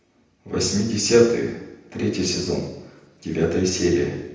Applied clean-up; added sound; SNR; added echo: none; none; none; reverberation time 0.9 s.